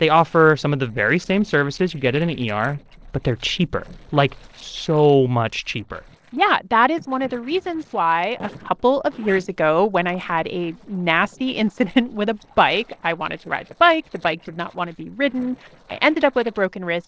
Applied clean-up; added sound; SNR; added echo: neural separator model SepFormer DNS4.